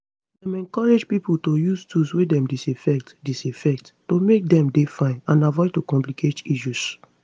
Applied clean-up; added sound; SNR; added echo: none; none; none; none.